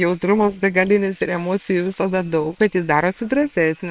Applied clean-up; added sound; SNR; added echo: neural separator model SepFormer WHAM!.